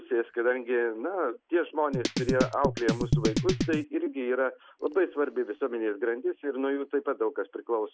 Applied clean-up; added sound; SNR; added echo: none; Drum kit; -1 dB; none.